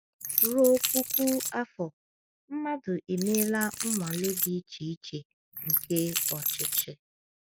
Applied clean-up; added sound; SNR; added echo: neural mask model Resemble Enhance denoiser.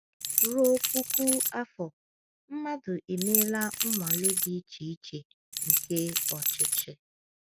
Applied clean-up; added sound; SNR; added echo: none; Rattle / Keys jangling; -4 dB; none.